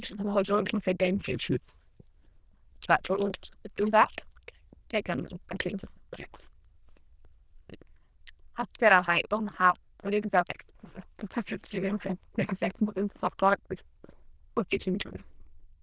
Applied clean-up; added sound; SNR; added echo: neural diffusion model UNIVERSE++.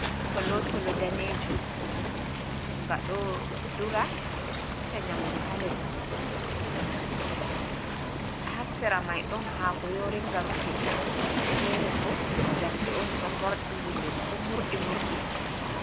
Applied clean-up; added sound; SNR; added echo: none; Waves, surf; -5 dB; none.